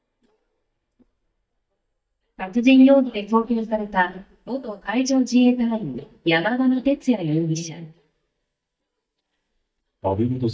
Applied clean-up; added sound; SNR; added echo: neural mask model DeepFilterNet 3.